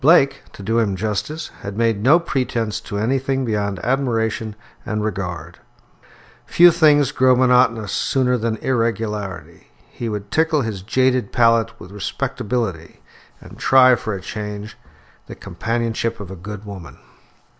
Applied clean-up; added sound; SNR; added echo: none; none; none; none.